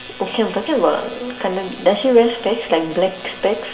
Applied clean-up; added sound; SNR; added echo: none; none; none; reverberation time 1.4 s.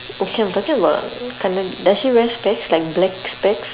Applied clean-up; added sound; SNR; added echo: none; none; none; none.